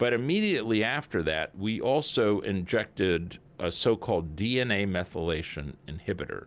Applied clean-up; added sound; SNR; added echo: none; none; none; none.